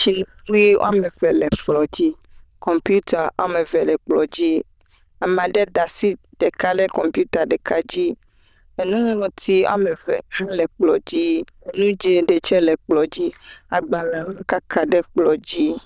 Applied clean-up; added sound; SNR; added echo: neural diffusion model UNIVERSE++.